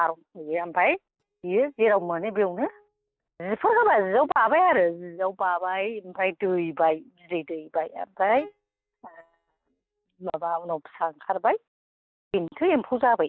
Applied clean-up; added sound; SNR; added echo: neural mask model DeepFilterNet 3.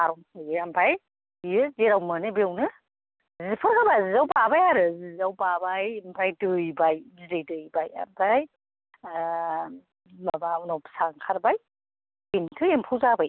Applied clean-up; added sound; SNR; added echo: none; none; none; none.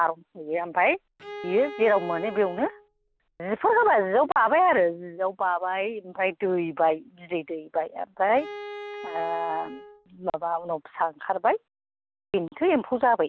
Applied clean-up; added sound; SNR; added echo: none; Bowed string instrument; 14 dB; none.